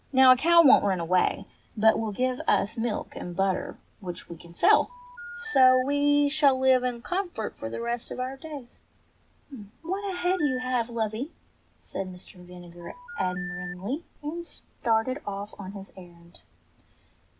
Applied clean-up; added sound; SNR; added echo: none; Telephone; 13 dB; none.